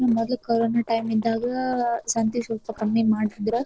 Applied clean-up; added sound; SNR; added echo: neural separator model SepFormer DNS4.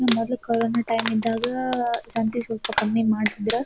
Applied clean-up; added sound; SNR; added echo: none; Crumpling, crinkling; 8 dB; none.